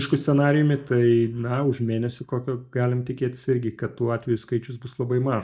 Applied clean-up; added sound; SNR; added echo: neural mask model DeepFilterNet 3.